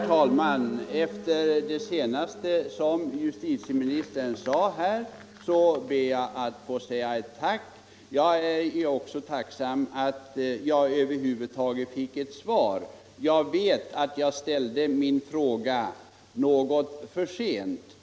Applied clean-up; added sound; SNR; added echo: none; Piano; 19 dB; none.